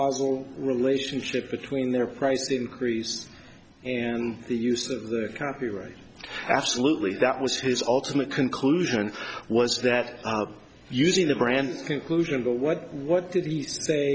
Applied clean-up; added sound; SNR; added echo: none; none; none; none.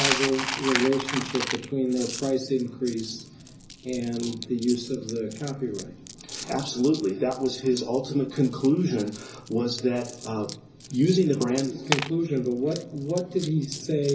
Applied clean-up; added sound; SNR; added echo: none; Coin (dropping); 9 dB; reverberation time 0.5 s.